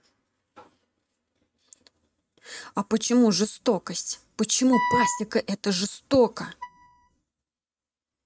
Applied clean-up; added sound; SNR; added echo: neural mask model RNNoise.